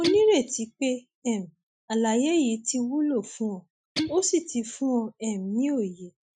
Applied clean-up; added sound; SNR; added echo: classical method Wiener filter.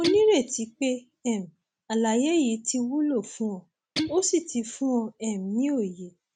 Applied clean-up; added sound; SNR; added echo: none; Guitar; 10 dB; none.